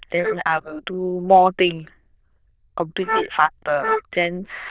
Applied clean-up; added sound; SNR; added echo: neural diffusion model UNIVERSE++.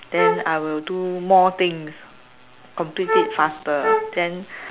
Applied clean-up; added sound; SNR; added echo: none; Wind instrument, woodwind instrument; 1 dB; none.